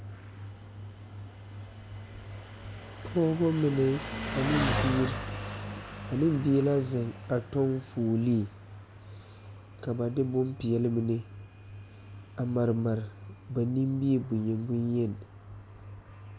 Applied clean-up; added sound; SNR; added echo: none; Engine; 10 dB; none.